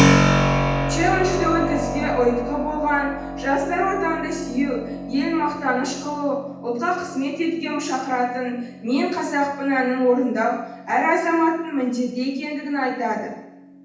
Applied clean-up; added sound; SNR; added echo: none; Keyboard (musical); 3 dB; reverberation time 0.9 s.